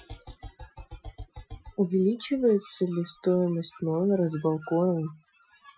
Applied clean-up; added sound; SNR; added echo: classical method Wiener filter.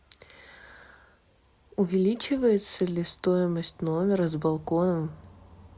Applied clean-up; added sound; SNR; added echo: none; none; none; none.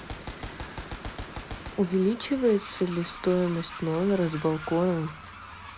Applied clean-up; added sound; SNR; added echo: none; Train + Gunshot, gunfire; 12 dB; none.